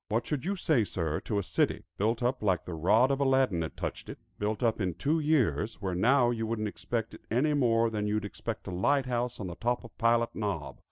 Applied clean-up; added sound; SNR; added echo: none; none; none; none.